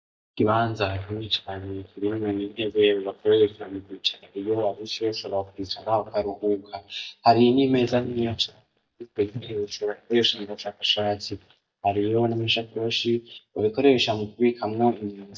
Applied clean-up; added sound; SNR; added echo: neural mask model DeepFilterNet 3.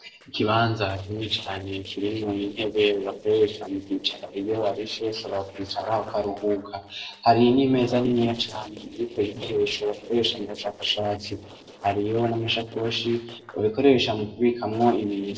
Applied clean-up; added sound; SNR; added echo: neural separator model SepFormer DNS4.